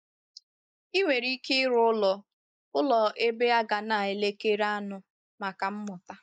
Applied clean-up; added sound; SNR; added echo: neural mask model Resemble Enhance denoiser.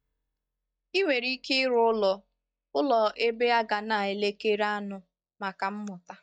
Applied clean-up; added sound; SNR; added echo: neural mask model DeepFilterNet 3.